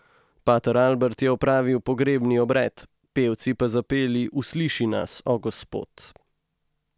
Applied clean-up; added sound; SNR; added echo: none; none; none; none.